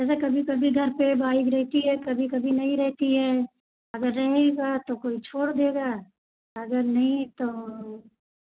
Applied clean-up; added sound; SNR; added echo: none; none; none; none.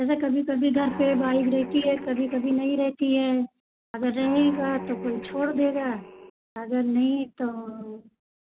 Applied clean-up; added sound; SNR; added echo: none; Guitar; 12 dB; none.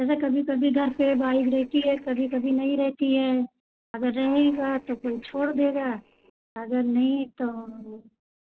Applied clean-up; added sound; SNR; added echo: neural separator model SepFormer DNS4.